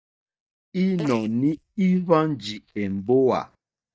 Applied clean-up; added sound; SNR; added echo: neural mask model DeepFilterNet 3.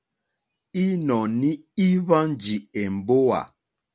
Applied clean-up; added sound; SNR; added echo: none; none; none; none.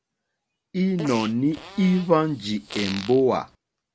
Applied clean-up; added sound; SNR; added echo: none; Fart; 14 dB; none.